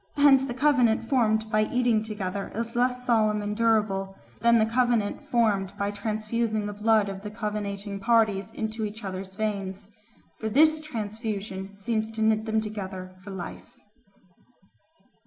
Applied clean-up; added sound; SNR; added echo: none; none; none; none.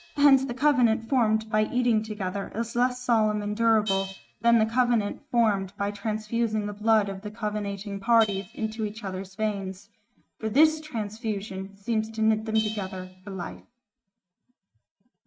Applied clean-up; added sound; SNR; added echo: neural mask model RNNoise.